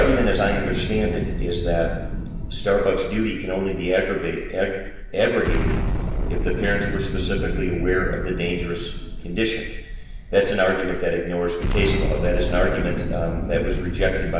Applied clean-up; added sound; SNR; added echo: none; Explosion; 3 dB; reverberation time 1.0 s.